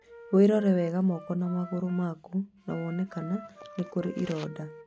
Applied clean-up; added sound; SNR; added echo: none; Wind instrument, woodwind instrument; 19 dB; none.